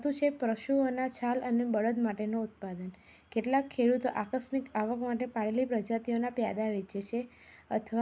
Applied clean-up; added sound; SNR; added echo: none; none; none; none.